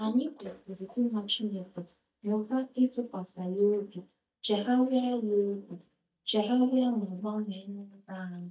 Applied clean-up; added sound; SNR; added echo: neural mask model DeepFilterNet 3.